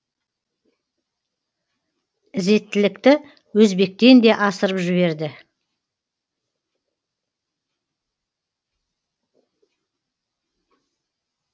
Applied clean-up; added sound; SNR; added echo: none; none; none; none.